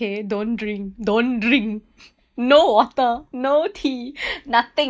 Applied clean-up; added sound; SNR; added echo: neural mask model DeepFilterNet 3.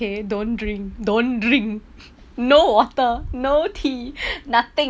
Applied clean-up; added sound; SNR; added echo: none; none; none; none.